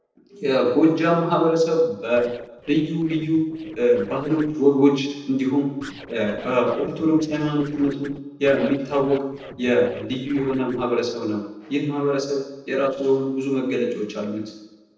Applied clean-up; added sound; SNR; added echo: neural separator model SepFormer DNS4.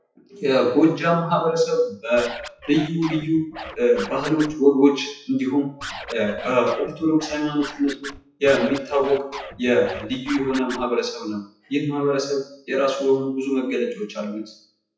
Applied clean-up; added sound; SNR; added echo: classical method WPE with log-MMSE.